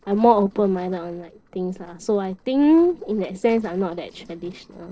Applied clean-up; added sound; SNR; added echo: neural separator model SepFormer DNS4.